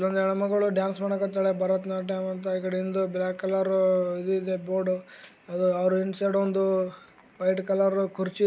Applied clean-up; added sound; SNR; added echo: none; none; none; none.